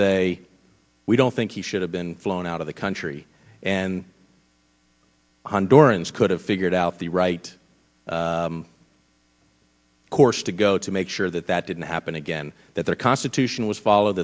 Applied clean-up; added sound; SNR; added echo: none; none; none; none.